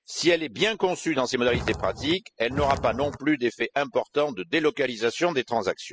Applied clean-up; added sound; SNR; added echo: classical method spectral subtraction.